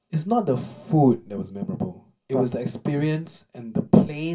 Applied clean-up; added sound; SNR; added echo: none; none; none; reverberation time 0.2 s.